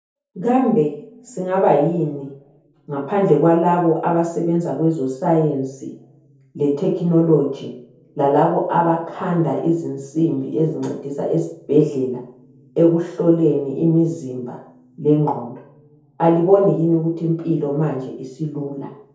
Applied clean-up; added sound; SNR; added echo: none; none; none; reverberation time 0.6 s.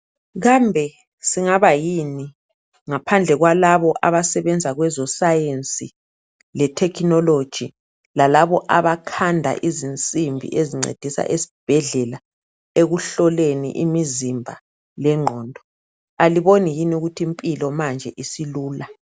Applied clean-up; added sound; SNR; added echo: none; none; none; none.